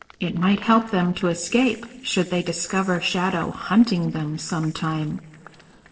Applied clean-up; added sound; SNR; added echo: neural separator model SepFormer DNS4.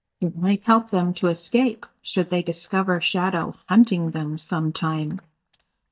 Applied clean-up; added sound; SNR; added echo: neural mask model DeepFilterNet 3.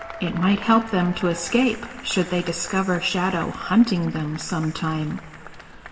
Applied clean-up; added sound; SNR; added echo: none; Applause / Crowd / Cheering; 17 dB; reverberation time 1.7 s.